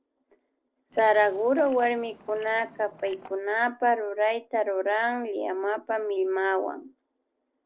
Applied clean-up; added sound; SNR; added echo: neural separator model SepFormer DNS4.